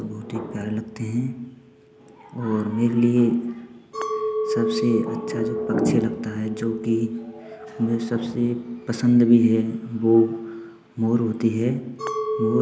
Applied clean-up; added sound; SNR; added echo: none; Chink, clink; 9 dB; none.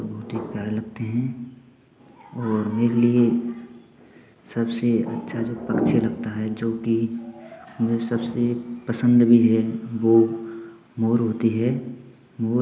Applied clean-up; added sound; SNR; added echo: none; none; none; none.